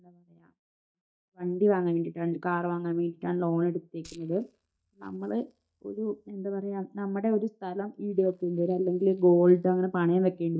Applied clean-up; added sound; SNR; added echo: neural mask model DeepFilterNet 3.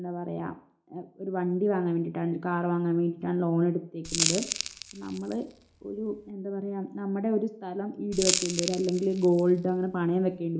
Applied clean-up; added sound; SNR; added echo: none; Crackle; 5 dB; reverberation time 0.4 s.